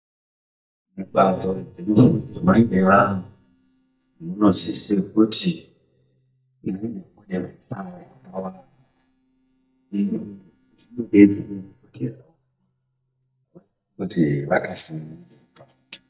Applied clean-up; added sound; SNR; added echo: neural mask model DeepFilterNet 3.